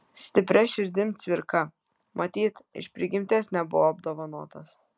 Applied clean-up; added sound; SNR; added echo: none; none; none; none.